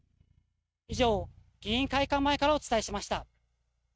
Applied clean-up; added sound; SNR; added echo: neural mask model RNNoise.